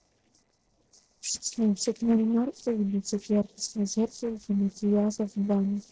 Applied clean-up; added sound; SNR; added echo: neural separator model SepFormer DNS4.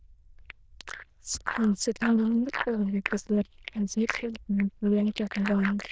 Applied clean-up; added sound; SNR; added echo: neural diffusion model UNIVERSE++.